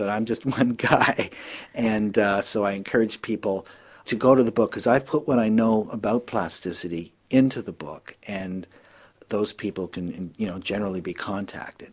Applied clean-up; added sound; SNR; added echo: none; none; none; none.